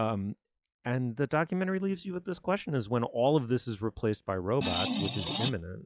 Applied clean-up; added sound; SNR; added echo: classical method log-MMSE.